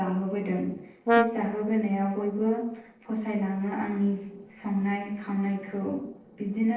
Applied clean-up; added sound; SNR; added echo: neural separator model SepFormer DNS4.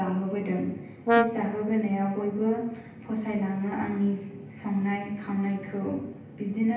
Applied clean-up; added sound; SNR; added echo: none; Brass instrument; 0 dB; reverberation time 0.9 s.